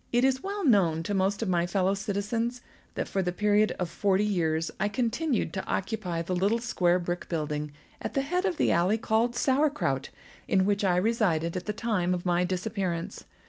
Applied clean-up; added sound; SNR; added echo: none; none; none; none.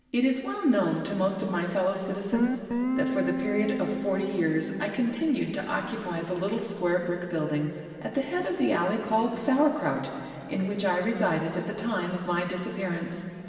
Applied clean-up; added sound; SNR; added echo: none; Guitar; 3 dB; reverberation time 2.7 s.